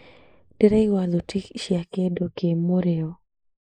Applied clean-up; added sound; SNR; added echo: neural mask model Resemble Enhance denoiser.